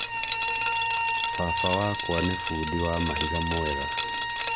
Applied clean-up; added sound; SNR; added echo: none; Liquid + Bowed string instrument; -2 dB; none.